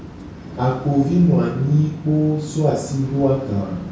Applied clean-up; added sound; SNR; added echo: none; Waves, surf; 15 dB; reverberation time 0.6 s.